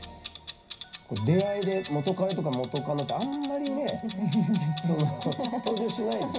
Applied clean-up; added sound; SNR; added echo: none; Clock; 17 dB; reverberation time 0.4 s.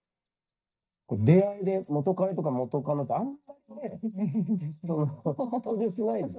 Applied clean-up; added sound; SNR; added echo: neural mask model DeepFilterNet 3.